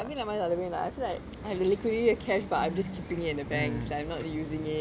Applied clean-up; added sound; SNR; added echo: none; none; none; none.